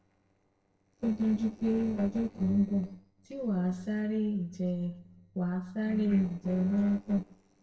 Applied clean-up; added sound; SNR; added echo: neural separator model SepFormer DNS4.